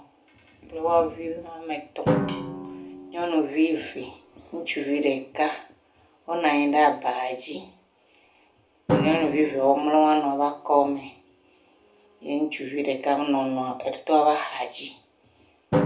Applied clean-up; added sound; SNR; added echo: none; Drum; 8 dB; reverberation time 0.3 s.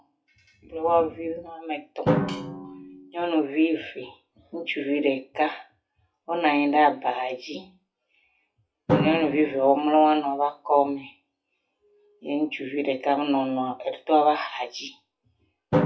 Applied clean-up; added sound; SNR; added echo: classical method WPE with log-MMSE.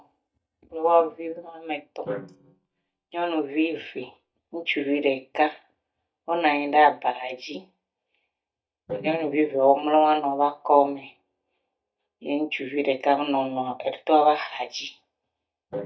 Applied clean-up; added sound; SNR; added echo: neural mask model DeepFilterNet 3.